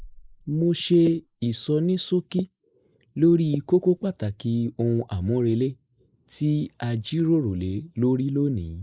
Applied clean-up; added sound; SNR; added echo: neural mask model Resemble Enhance denoiser.